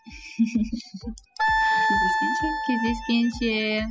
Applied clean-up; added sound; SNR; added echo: classical method spectral subtraction.